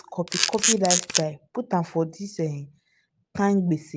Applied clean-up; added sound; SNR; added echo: none; Camera; -5 dB; none.